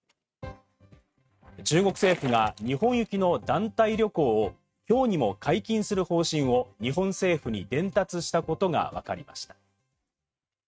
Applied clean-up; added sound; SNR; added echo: neural mask model RNNoise.